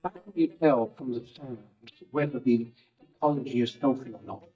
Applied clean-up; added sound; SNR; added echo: neural mask model DeepFilterNet 3.